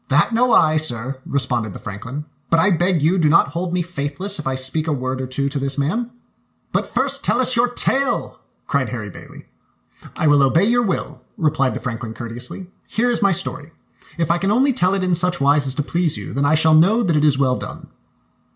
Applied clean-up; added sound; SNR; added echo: none; none; none; reverberation time 0.4 s.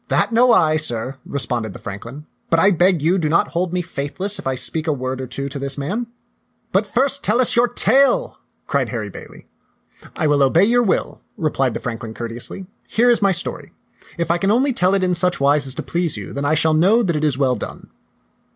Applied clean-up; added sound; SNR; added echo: none; none; none; none.